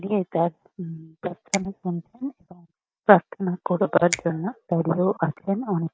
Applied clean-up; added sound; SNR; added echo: neural mask model DeepFilterNet 3.